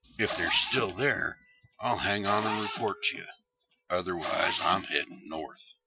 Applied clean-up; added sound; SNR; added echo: classical method Wiener filter.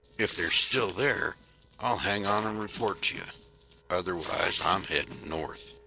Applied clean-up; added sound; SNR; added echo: neural separator model SepFormer DNS4.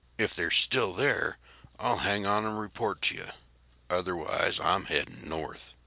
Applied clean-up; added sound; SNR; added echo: none; none; none; none.